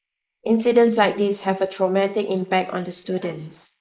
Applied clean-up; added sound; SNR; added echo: neural mask model Resemble Enhance denoiser.